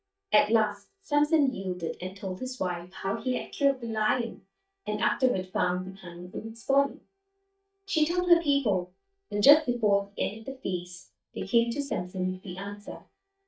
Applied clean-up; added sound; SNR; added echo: neural mask model DeepFilterNet 3.